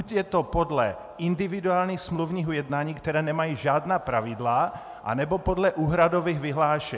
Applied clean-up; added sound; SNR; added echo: none; none; none; none.